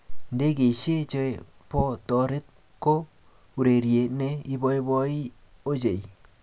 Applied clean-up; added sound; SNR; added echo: none; none; none; none.